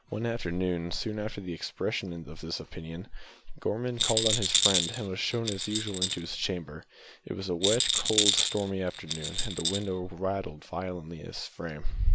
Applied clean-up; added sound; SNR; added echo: none; Rattle; -1 dB; none.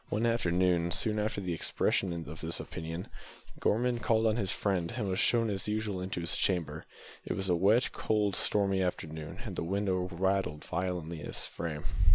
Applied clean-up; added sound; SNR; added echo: none; none; none; none.